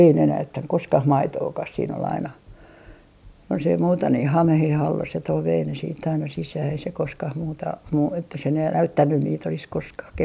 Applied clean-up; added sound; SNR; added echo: none; none; none; none.